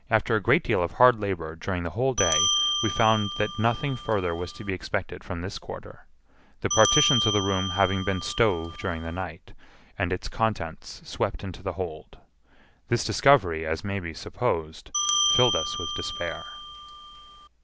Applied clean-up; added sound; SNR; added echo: none; Bell; 2 dB; none.